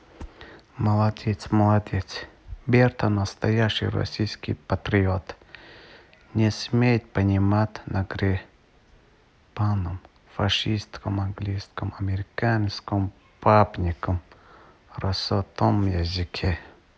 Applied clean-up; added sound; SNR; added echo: none; none; none; none.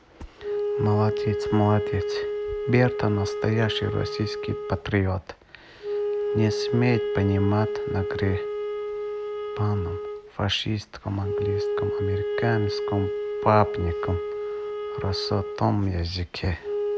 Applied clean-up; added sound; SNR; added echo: none; Wind instrument, woodwind instrument; 3 dB; none.